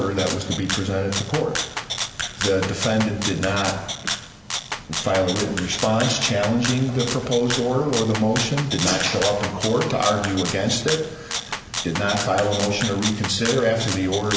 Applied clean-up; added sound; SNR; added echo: none; Rattle (instrument); 7 dB; none.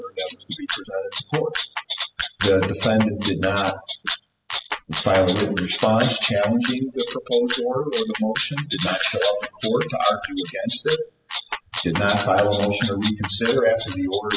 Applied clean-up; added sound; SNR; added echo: classical method spectral subtraction.